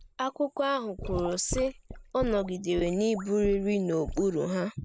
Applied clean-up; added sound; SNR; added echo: none; Sink (filling or washing) / Gurgling / Liquid; 12 dB; none.